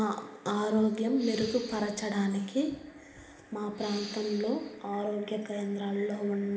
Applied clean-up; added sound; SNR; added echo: none; Respiratory sounds; 15 dB; reverberation time 1.0 s.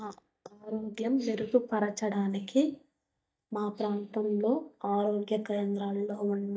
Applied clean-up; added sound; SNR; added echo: neural mask model DeepFilterNet 3.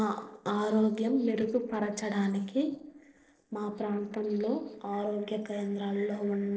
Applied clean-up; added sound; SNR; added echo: neural separator model SepFormer DNS4.